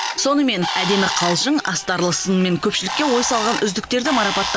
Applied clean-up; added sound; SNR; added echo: none; Bird; 7 dB; none.